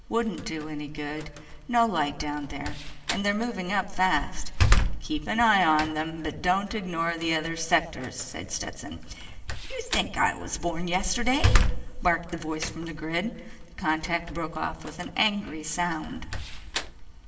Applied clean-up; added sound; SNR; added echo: none; Slam; 1 dB; reverberation time 2.0 s.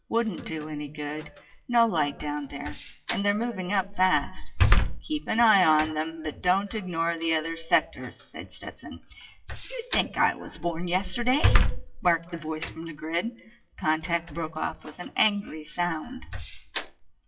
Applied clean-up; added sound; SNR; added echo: classical method WPE with log-MMSE.